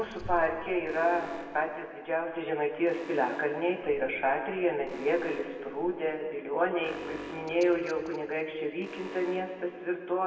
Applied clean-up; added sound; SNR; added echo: none; Alarm; 16 dB; reverberation time 2.1 s.